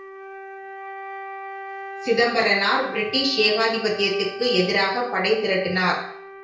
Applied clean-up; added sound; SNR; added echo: none; Wind instrument, woodwind instrument; 12 dB; reverberation time 0.5 s.